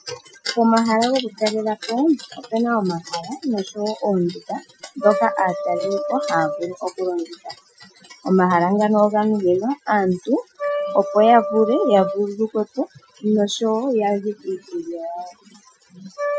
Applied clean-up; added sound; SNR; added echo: classical method Wiener filter.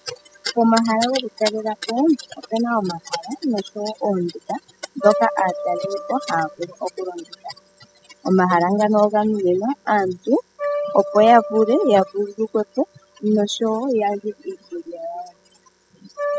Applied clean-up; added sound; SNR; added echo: classical method spectral subtraction.